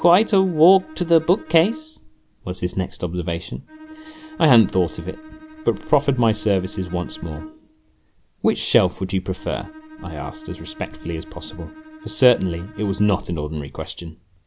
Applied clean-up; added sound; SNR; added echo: none; Bowed string instrument; 20 dB; none.